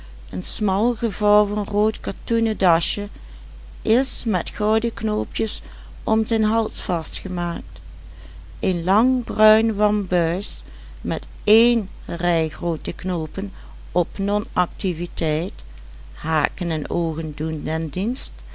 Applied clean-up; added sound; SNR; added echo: none; none; none; none.